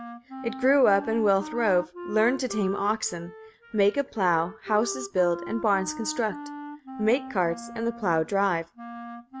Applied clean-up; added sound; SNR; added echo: none; Wind instrument, woodwind instrument; 13 dB; none.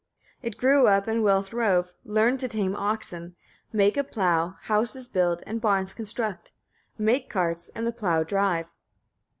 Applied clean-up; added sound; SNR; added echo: none; none; none; none.